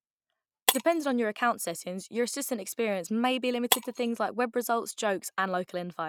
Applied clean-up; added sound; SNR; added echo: neural mask model RNNoise.